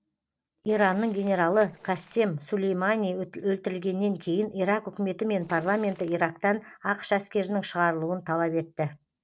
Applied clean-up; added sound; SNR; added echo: neural separator model SepFormer DNS4.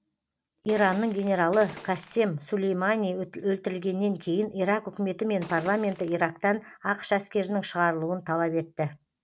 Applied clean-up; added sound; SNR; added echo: none; Gunshot, gunfire; 17 dB; none.